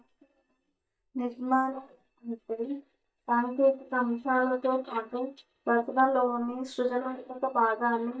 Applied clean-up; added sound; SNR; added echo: neural mask model DeepFilterNet 3.